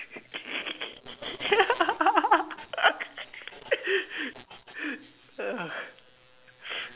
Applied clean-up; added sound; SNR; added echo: none; none; none; none.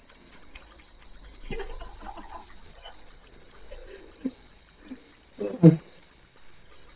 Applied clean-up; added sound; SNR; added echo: neural mask model DeepFilterNet 3.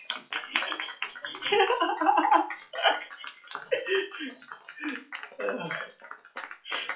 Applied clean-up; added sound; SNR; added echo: classical method WPE with log-MMSE.